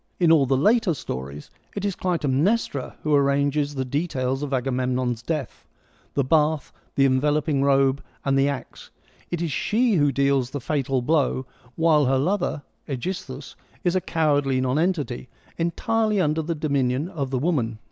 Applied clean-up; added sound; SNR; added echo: none; none; none; none.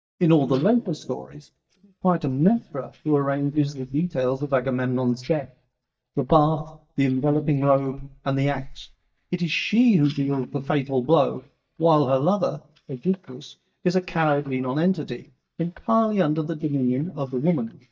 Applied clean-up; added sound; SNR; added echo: neural mask model DeepFilterNet 3.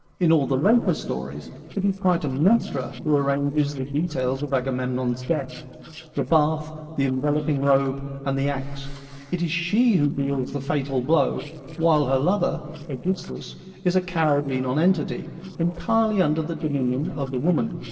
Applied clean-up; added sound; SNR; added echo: neural separator model SepFormer DNS4.